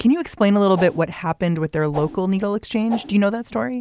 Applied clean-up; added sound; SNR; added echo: none; Whoosh, swoosh, swish; 13 dB; none.